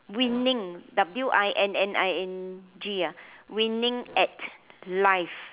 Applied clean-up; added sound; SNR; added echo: none; none; none; none.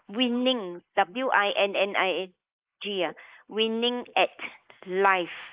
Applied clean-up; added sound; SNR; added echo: neural mask model Resemble Enhance denoiser.